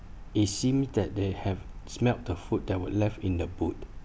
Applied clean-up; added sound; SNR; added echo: none; none; none; none.